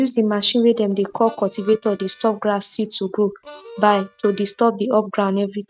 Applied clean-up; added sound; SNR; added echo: neural mask model RNNoise.